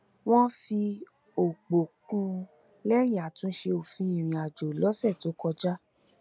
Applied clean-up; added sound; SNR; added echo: none; none; none; none.